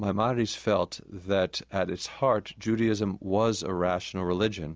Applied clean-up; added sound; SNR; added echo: none; none; none; none.